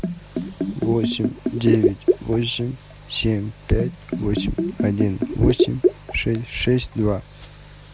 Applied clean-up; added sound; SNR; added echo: none; Bathtub (filling or washing); 1 dB; none.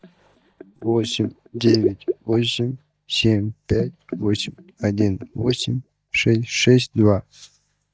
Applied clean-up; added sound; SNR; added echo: neural mask model DeepFilterNet 3.